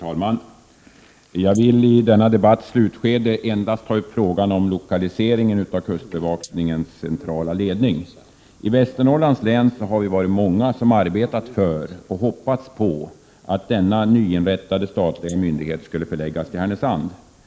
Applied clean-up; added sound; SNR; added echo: neural mask model Resemble Enhance denoiser.